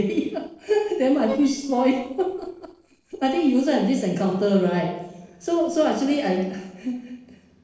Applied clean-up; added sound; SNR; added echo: neural separator model SepFormer DNS4.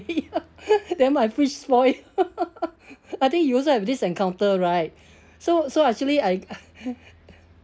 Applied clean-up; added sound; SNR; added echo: none; none; none; none.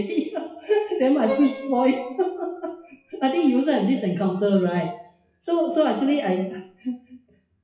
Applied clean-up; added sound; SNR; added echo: classical method WPE with log-MMSE.